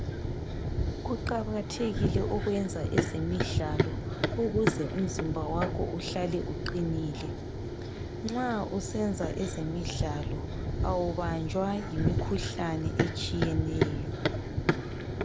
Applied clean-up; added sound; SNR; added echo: none; Run; -2 dB; none.